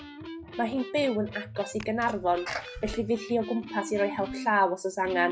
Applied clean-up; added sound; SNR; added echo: classical method log-MMSE.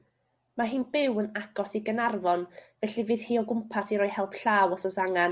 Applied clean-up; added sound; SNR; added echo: none; none; none; none.